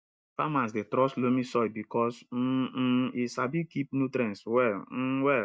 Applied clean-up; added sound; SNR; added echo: neural mask model DeepFilterNet 3.